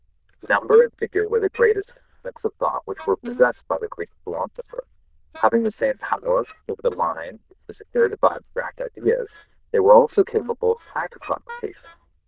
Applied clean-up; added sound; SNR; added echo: neural diffusion model UNIVERSE++.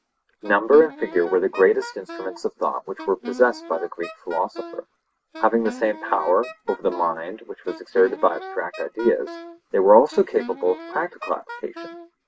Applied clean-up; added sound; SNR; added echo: none; Wind instrument, woodwind instrument; 16 dB; none.